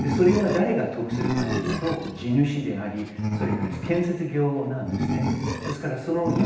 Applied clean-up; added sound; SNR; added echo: none; Animal; 3 dB; reverberation time 0.9 s.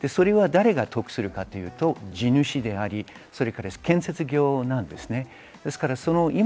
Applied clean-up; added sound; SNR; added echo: none; none; none; none.